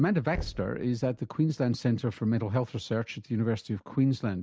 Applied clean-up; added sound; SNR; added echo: none; Knock / Wood; 15 dB; none.